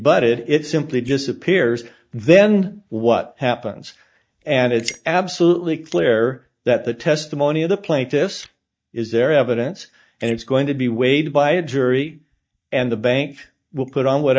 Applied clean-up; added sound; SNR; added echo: neural mask model DeepFilterNet 3.